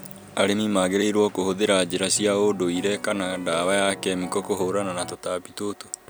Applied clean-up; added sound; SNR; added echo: none; Piano; 15 dB; none.